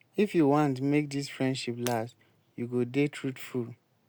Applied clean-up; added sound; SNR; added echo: none; Shatter; 19 dB; none.